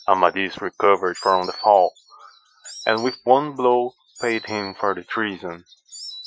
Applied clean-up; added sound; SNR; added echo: classical method Wiener filter.